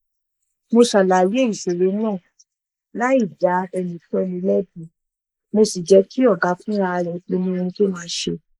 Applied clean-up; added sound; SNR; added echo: neural mask model Resemble Enhance denoiser.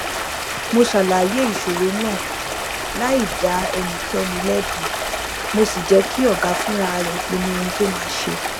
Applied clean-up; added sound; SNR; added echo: none; Stream; 3 dB; none.